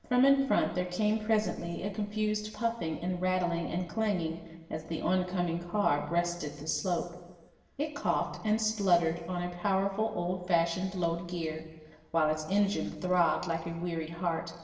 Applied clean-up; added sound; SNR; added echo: none; none; none; reverberation time 1.1 s.